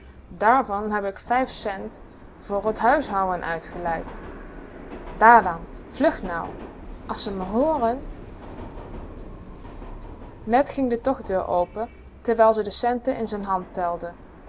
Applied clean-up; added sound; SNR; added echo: none; Subway, metro, underground; 15 dB; none.